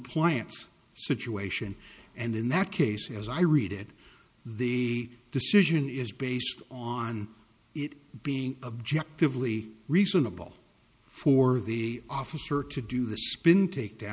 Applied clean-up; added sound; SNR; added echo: none; none; none; none.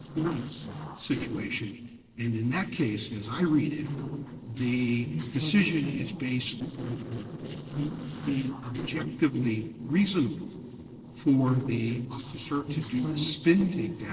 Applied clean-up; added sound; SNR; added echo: neural separator model SepFormer DNS4.